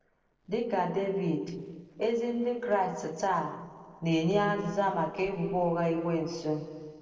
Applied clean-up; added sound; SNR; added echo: neural separator model SepFormer DNS4.